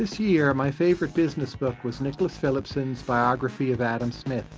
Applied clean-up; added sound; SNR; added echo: none; none; none; none.